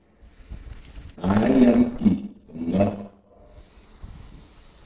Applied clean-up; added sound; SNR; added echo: neural separator model SepFormer DNS4.